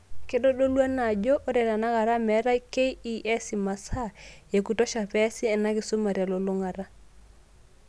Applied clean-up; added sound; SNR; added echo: none; none; none; none.